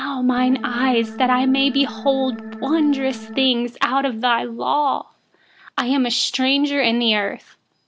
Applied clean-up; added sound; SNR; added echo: none; Organ; 12 dB; none.